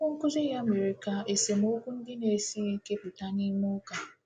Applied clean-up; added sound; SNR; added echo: none; none; none; none.